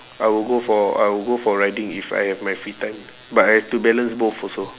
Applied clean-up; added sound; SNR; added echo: none; none; none; none.